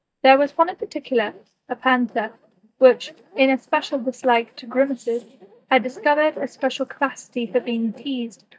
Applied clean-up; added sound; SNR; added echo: neural mask model DeepFilterNet 3.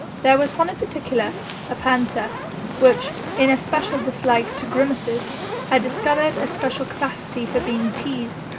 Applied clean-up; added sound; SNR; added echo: none; Fire; 8 dB; reverberation time 0.2 s.